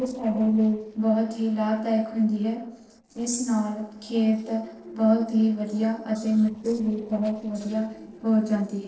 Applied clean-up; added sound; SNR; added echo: neural separator model SepFormer DNS4.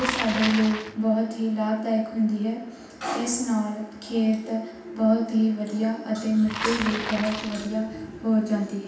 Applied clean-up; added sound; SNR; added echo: none; Bicycle; 11 dB; reverberation time 0.9 s.